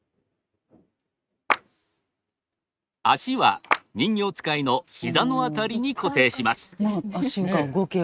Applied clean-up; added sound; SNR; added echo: neural mask model RNNoise.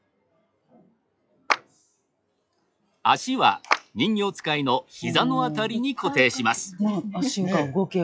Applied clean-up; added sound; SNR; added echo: classical method log-MMSE.